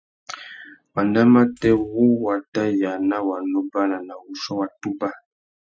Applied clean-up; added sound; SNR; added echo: classical method Wiener filter.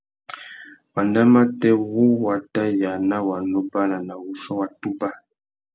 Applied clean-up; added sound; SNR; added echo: none; none; none; none.